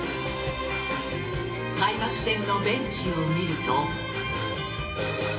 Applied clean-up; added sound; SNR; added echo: none; none; none; reverberation time 2.1 s.